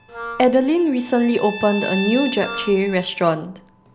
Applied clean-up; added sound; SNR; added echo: none; Bowed string instrument + Wind instrument, woodwind instrument; 13 dB; none.